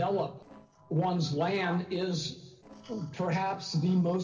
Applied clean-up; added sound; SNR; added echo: neural separator model SepFormer DNS4.